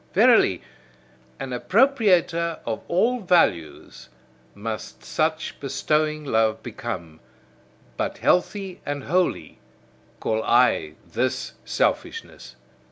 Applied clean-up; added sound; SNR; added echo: none; none; none; none.